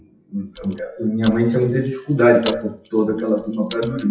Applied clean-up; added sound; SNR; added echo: classical method WPE with log-MMSE.